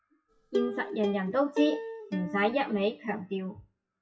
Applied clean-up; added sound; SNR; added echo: classical method WPE with log-MMSE.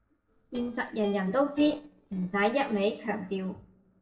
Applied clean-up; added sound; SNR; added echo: neural separator model SepFormer DNS4.